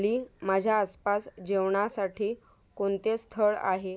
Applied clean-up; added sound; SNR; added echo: none; none; none; none.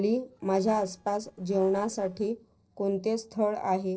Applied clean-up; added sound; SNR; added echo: neural separator model SepFormer DNS4.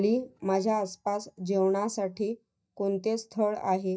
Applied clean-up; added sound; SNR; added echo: neural mask model DeepFilterNet 3.